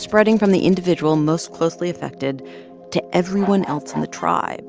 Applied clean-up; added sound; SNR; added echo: none; Bird / Fowl; 13 dB; none.